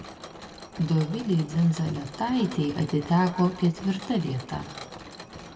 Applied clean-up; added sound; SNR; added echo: none; Mechanisms; 15 dB; reverberation time 1.0 s.